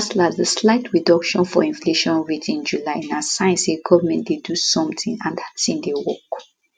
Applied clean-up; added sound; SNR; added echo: none; none; none; none.